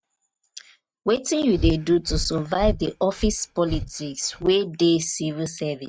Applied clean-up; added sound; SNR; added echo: neural mask model RNNoise.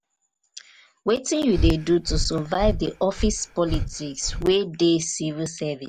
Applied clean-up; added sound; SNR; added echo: none; Breathing; 3 dB; none.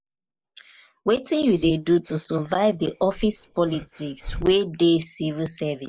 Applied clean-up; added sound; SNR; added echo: neural mask model Resemble Enhance denoiser.